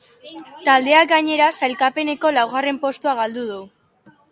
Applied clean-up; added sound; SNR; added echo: none; none; none; none.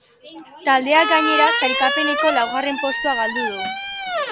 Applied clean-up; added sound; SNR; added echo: none; Squeak; 2 dB; none.